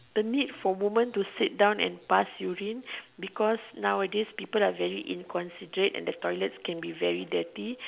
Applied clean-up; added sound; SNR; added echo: none; none; none; none.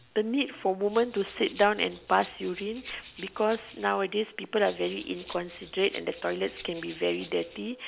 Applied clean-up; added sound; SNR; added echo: none; Rattle (instrument); 20 dB; none.